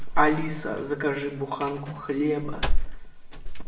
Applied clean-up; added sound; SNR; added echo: none; Slam; -1 dB; reverberation time 0.7 s.